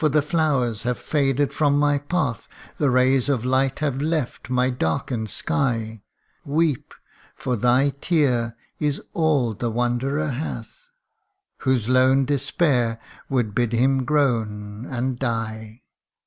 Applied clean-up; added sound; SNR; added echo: none; none; none; none.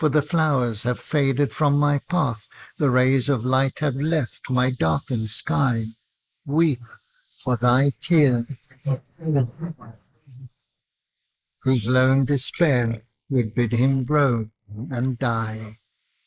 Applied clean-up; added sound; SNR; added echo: neural mask model Resemble Enhance denoiser.